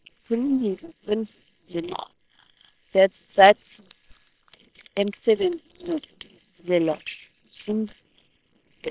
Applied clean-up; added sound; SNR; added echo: neural separator model SepFormer WHAM!.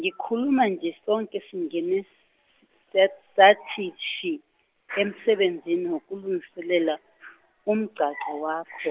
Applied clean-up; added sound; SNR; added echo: none; none; none; none.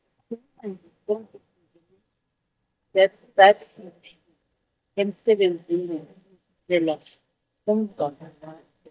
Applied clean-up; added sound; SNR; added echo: neural mask model DeepFilterNet 3.